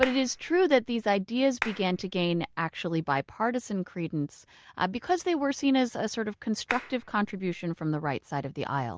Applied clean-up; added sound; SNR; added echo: none; Clapping; 11 dB; none.